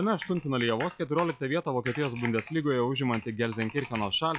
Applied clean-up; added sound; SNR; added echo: classical method log-MMSE.